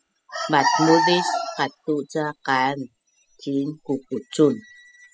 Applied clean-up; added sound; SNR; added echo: classical method spectral subtraction.